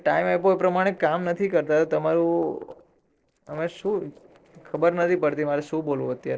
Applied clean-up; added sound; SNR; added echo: neural separator model SepFormer DNS4.